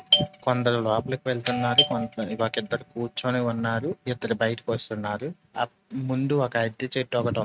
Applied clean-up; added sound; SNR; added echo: neural mask model RNNoise.